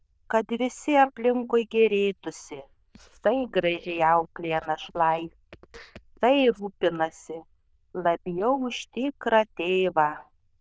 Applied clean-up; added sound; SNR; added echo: neural diffusion model UNIVERSE++.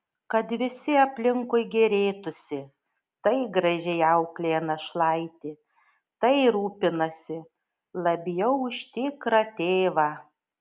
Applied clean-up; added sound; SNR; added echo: none; none; none; none.